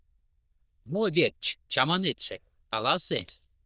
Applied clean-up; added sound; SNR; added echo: neural diffusion model UNIVERSE++.